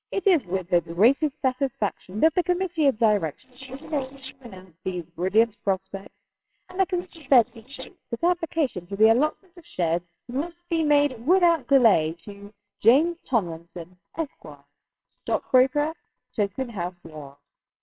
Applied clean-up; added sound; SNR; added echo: neural separator model SepFormer WHAMR!.